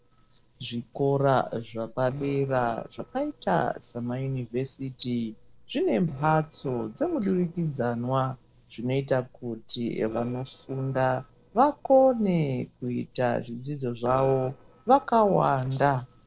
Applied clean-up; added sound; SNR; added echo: neural separator model SepFormer DNS4.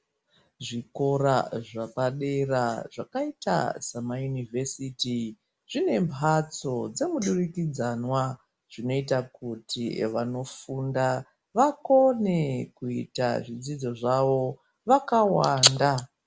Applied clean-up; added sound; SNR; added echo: none; none; none; none.